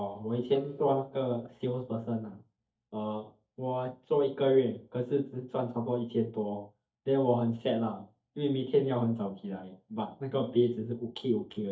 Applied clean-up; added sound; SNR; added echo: neural mask model DeepFilterNet 3.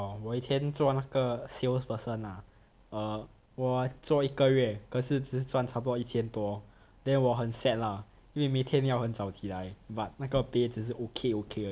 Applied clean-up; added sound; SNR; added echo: none; none; none; none.